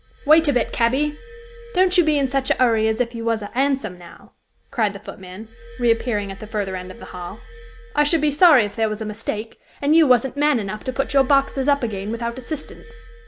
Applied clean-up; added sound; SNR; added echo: none; Glass; 17 dB; none.